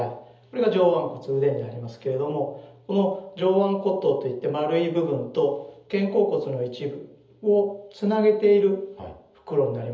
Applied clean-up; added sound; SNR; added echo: none; none; none; reverberation time 0.7 s.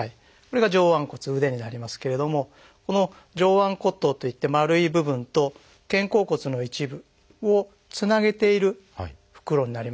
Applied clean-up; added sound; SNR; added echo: none; none; none; none.